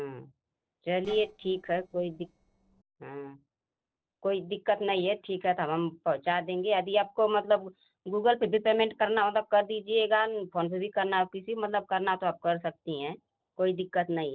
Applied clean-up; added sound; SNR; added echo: neural separator model SepFormer DNS4.